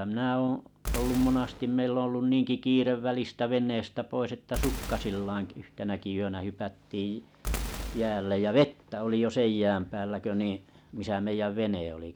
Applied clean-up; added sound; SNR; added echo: none; Boom; 9 dB; none.